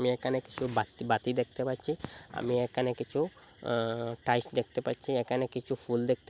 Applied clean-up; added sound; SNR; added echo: none; none; none; none.